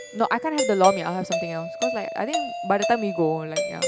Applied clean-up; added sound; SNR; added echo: none; Doorbell; 4 dB; none.